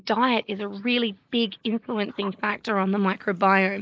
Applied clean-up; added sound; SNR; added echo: neural mask model Resemble Enhance denoiser.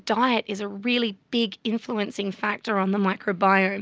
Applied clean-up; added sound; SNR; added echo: none; none; none; none.